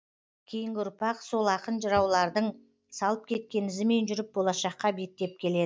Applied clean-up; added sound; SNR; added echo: neural mask model DeepFilterNet 3.